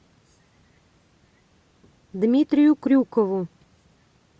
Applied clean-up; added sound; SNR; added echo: none; none; none; none.